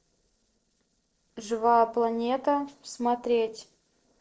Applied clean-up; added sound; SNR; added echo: neural separator model SepFormer DNS4.